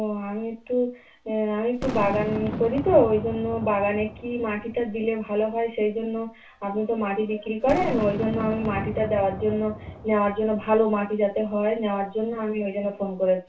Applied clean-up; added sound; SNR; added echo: none; Boom; 11 dB; reverberation time 0.2 s.